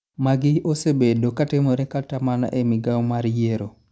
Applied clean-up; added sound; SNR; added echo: none; none; none; none.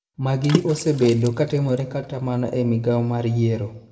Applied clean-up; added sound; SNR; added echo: none; Water / Splash, splatter; 12 dB; reverberation time 0.7 s.